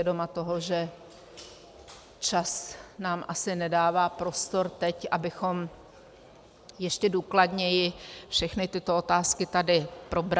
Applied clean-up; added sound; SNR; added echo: none; none; none; none.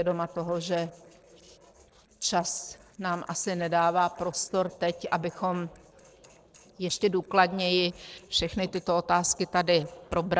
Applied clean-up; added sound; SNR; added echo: neural separator model SepFormer DNS4.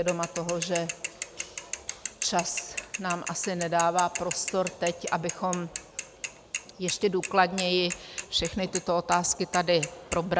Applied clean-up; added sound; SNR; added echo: none; Mechanisms / Bicycle; 9 dB; none.